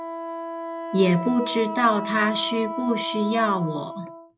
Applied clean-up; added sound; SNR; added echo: none; Wind instrument, woodwind instrument; 7 dB; none.